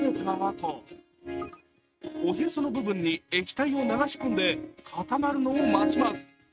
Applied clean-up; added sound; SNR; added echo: neural mask model RNNoise.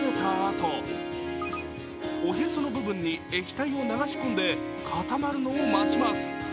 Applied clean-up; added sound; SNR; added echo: none; Harp; 1 dB; none.